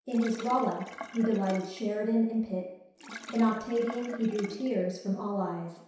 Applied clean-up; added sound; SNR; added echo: none; Sink (filling or washing); 16 dB; reverberation time 0.7 s.